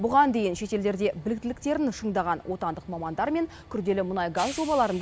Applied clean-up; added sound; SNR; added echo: none; Train; 19 dB; none.